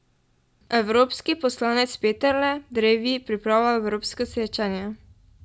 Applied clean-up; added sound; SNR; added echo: none; none; none; none.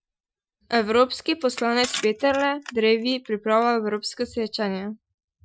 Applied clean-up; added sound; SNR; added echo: classical method Wiener filter.